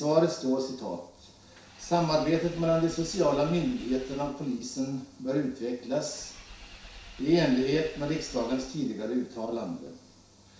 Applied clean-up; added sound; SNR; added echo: none; Engine / Vehicle; 20 dB; reverberation time 0.6 s.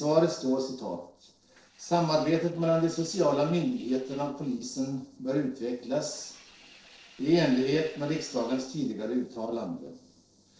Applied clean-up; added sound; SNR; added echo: neural separator model SepFormer DNS4.